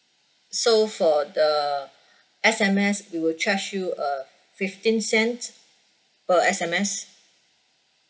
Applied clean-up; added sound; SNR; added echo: none; none; none; none.